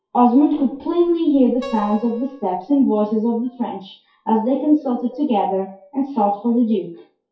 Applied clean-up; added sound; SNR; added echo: classical method WPE with log-MMSE.